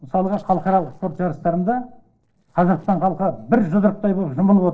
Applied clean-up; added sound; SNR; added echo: neural separator model SepFormer DNS4.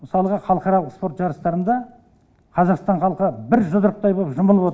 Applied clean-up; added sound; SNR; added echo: none; none; none; none.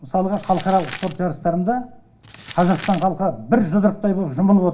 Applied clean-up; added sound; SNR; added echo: none; Crumpling, crinkling; 19 dB; reverberation time 0.2 s.